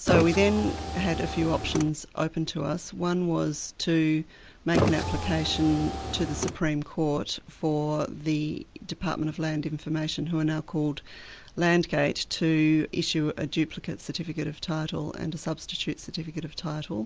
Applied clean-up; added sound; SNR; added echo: none; Car; 2 dB; none.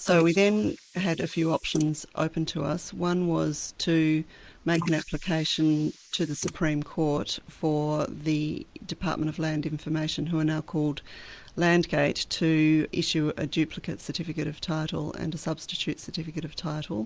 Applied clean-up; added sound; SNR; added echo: neural mask model Resemble Enhance denoiser.